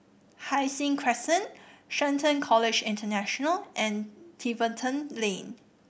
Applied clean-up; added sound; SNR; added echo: none; none; none; none.